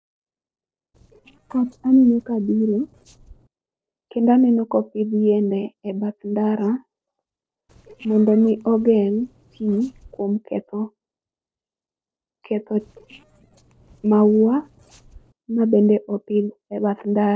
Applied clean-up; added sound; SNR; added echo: neural separator model SepFormer DNS4.